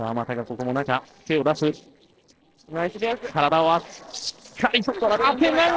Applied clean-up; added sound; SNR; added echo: neural separator model SepFormer DNS4.